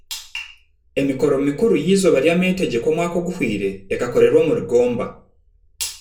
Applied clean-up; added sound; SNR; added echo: none; none; none; reverberation time 0.2 s.